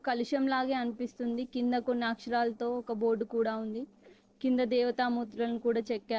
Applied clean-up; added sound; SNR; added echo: neural separator model SepFormer DNS4.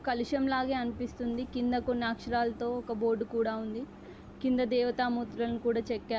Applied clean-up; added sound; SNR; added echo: none; Bus; 20 dB; none.